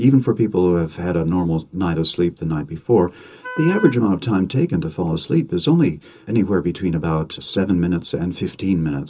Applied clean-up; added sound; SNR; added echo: none; Wind instrument, woodwind instrument; 15 dB; reverberation time 0.2 s.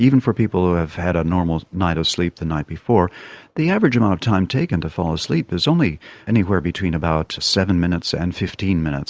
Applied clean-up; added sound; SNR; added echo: none; none; none; none.